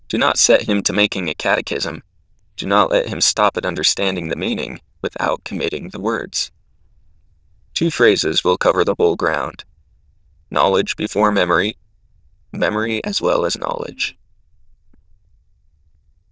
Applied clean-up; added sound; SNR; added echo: neural diffusion model UNIVERSE++.